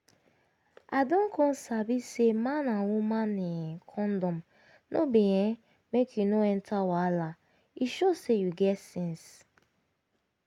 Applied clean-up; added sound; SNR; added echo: none; none; none; none.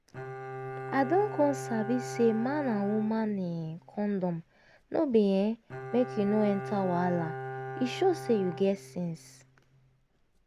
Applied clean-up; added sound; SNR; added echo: none; Bowed string instrument; 10 dB; none.